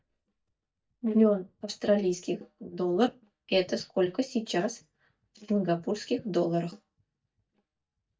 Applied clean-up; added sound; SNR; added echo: neural mask model DeepFilterNet 3.